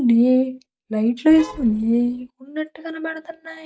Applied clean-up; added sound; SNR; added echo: neural mask model DeepFilterNet 3.